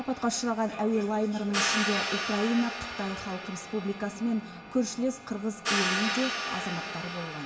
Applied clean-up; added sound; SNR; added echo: none; Hi-hat; 4 dB; reverberation time 2.3 s.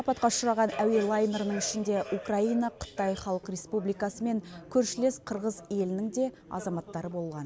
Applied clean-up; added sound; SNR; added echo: none; none; none; none.